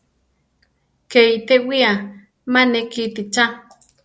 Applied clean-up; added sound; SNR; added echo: none; none; none; none.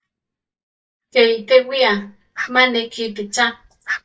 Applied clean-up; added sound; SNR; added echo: neural mask model DeepFilterNet 3.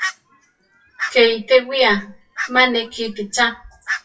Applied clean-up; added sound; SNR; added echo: classical method WPE with log-MMSE.